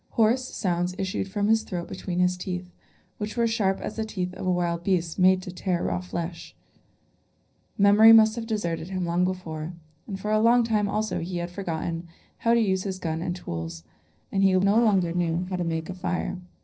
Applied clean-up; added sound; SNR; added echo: neural separator model SepFormer DNS4.